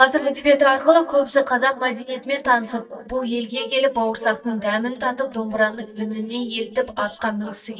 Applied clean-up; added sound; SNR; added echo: neural mask model DeepFilterNet 3.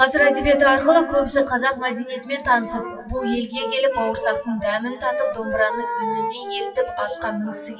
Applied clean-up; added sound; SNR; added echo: classical method WPE with log-MMSE.